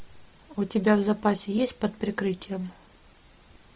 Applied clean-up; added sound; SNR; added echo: none; none; none; none.